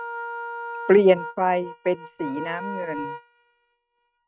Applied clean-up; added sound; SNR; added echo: neural mask model RNNoise.